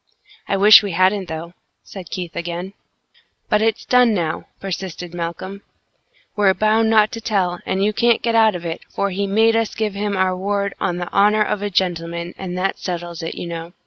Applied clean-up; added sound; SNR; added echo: none; none; none; none.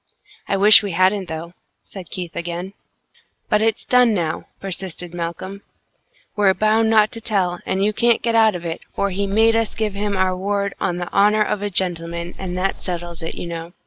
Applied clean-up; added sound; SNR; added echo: none; Wind; 2 dB; none.